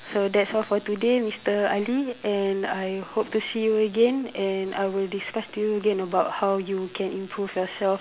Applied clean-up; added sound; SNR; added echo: none; none; none; none.